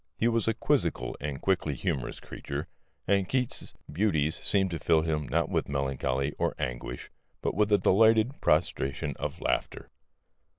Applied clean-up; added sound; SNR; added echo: none; none; none; none.